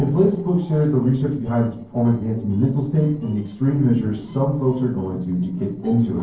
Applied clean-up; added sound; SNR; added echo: neural separator model SepFormer DNS4.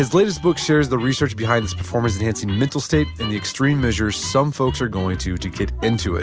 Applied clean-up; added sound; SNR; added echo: none; none; none; none.